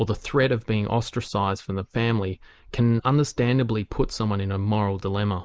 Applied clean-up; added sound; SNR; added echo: neural mask model Resemble Enhance denoiser.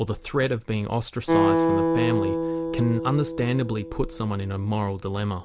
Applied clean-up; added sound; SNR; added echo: none; Acoustic guitar; 1 dB; none.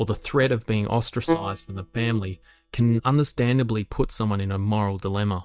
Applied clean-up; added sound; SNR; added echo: neural mask model DeepFilterNet 3.